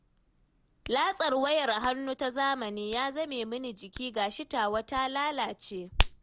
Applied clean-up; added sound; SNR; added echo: none; Hands; 5 dB; none.